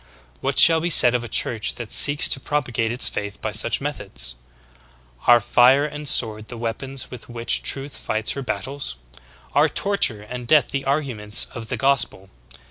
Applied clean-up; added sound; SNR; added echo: none; none; none; none.